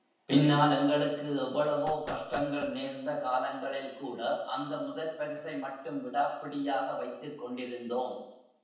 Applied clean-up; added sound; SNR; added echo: none; Knock; 12 dB; reverberation time 0.9 s.